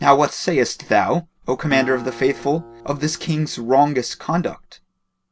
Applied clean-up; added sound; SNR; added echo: none; Acoustic guitar; 17 dB; none.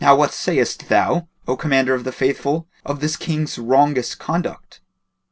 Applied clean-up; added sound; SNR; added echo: none; none; none; none.